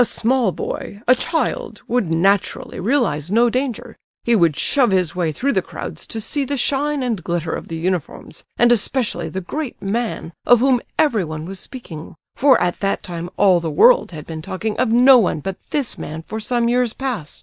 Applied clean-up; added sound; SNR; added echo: neural mask model DeepFilterNet 3.